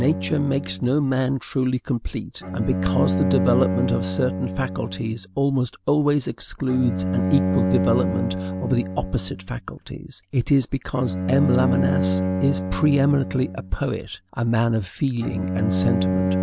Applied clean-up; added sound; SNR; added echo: none; Bowed string instrument; 3 dB; none.